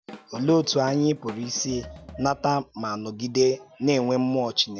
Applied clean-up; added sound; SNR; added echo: none; Drum kit; 20 dB; none.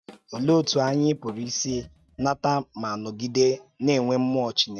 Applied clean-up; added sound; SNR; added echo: neural mask model RNNoise.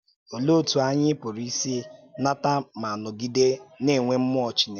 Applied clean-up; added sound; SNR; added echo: none; none; none; none.